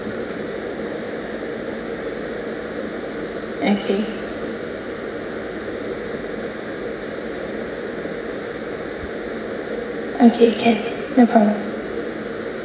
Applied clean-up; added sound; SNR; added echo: none; none; none; reverberation time 1.4 s.